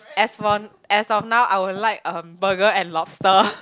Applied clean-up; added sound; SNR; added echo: none; none; none; none.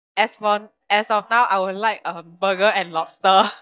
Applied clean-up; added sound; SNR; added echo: neural mask model DeepFilterNet 3.